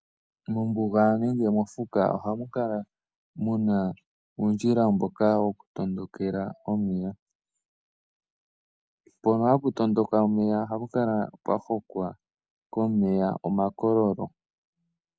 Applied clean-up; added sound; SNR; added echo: none; none; none; none.